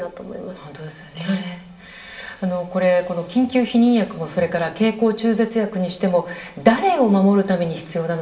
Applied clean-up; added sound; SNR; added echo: none; none; none; reverberation time 0.7 s.